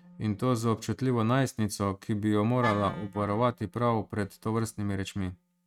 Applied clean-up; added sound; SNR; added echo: neural mask model RNNoise.